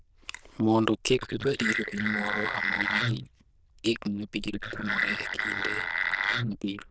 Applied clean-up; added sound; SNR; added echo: neural diffusion model UNIVERSE++.